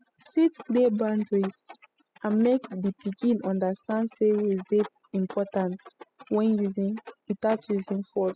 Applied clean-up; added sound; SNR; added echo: classical method spectral subtraction.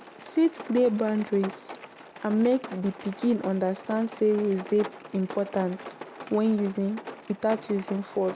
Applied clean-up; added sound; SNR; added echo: none; Rain; 15 dB; none.